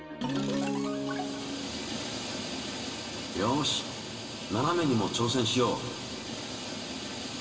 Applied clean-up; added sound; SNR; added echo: none; none; none; reverberation time 2.3 s.